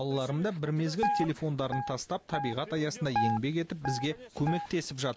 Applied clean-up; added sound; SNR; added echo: none; Guitar; 3 dB; none.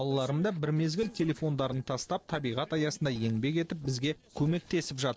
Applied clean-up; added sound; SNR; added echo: neural separator model SepFormer DNS4.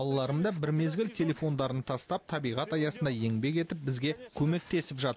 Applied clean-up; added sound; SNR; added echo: none; none; none; none.